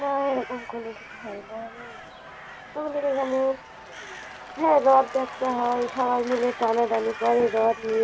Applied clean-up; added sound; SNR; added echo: none; Applause / Crowd / Cheering + Crow; 15 dB; none.